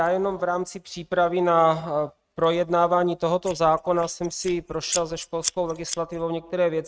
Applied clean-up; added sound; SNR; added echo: neural mask model RNNoise.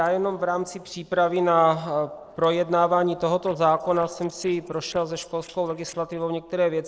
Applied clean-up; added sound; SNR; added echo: neural separator model SepFormer DNS4.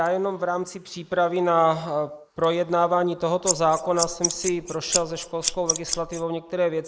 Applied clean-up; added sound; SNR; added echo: neural mask model Resemble Enhance denoiser.